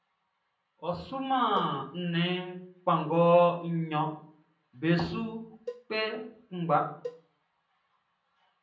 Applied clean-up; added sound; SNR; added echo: none; Cowbell; 17 dB; reverberation time 0.6 s.